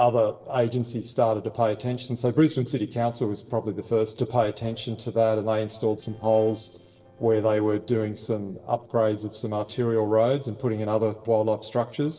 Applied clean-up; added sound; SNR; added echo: neural separator model SepFormer DNS4.